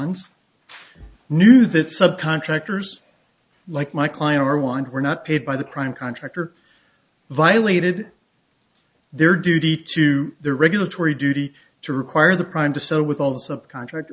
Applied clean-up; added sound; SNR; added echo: none; none; none; none.